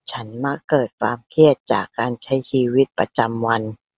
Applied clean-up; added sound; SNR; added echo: none; none; none; none.